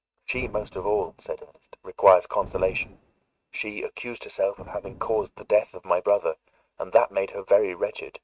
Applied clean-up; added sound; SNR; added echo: neural mask model RNNoise.